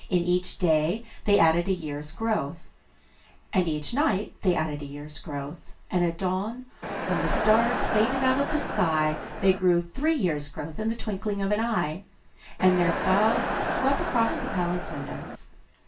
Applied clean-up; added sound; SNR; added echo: none; Crowd; 3 dB; reverberation time 0.2 s.